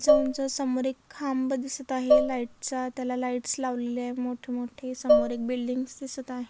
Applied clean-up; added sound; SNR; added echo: none; Dishes, pots, and pans; -4 dB; none.